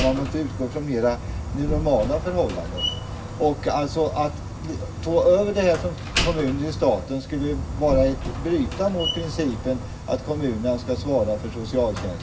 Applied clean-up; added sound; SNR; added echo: none; Slam; 6 dB; reverberation time 0.4 s.